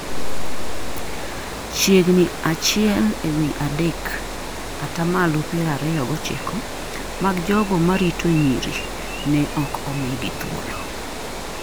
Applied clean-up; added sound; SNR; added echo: none; Water; 9 dB; none.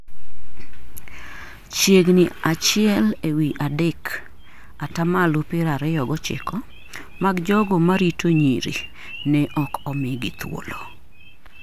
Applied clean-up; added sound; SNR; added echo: none; none; none; none.